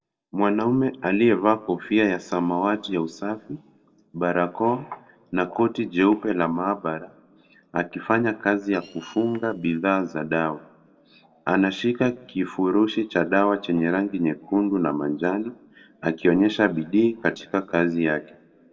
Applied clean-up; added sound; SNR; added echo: neural separator model SepFormer DNS4.